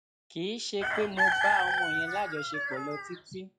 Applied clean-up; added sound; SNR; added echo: classical method log-MMSE.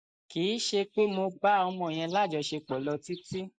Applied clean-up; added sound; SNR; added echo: neural mask model Resemble Enhance denoiser.